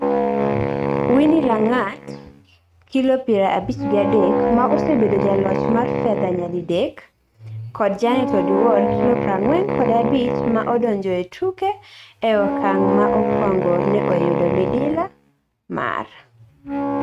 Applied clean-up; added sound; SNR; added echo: neural mask model RNNoise.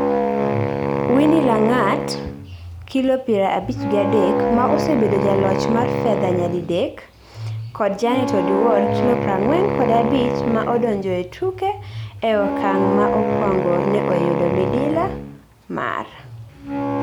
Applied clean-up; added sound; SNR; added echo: none; Wind instrument, woodwind instrument; 2 dB; none.